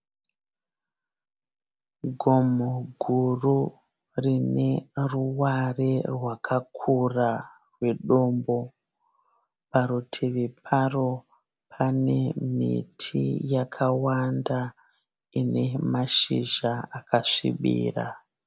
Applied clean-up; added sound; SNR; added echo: none; none; none; none.